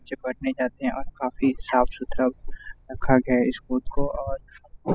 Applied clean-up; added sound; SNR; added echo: classical method spectral subtraction.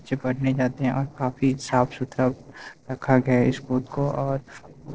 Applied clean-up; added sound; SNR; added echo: neural separator model SepFormer DNS4.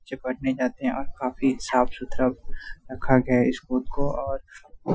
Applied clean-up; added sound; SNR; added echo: classical method Wiener filter.